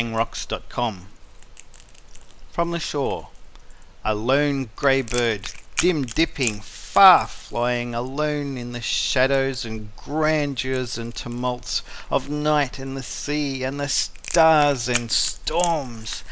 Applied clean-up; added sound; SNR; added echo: none; Crackle; 17 dB; none.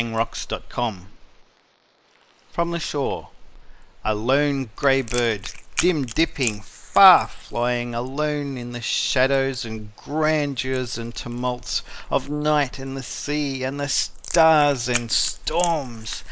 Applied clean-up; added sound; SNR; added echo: neural mask model Resemble Enhance denoiser.